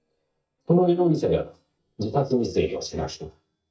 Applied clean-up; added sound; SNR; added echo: neural mask model DeepFilterNet 3.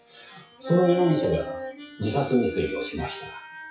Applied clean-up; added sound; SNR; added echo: classical method WPE with log-MMSE.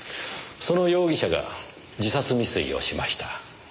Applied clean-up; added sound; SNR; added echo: none; none; none; none.